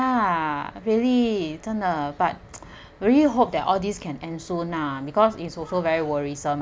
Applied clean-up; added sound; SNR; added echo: none; none; none; none.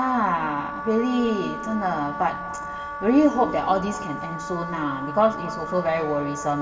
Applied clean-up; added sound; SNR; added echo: none; Wind instrument, woodwind instrument; 9 dB; reverberation time 2.3 s.